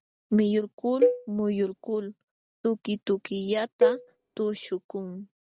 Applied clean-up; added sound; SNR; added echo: none; Cowbell; 0 dB; none.